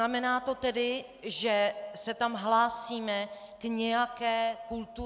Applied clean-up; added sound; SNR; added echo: none; none; none; none.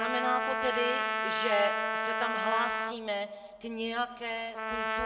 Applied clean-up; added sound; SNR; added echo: none; Trumpet; 0 dB; reverberation time 1.1 s.